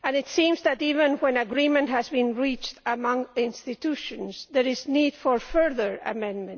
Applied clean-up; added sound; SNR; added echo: none; none; none; none.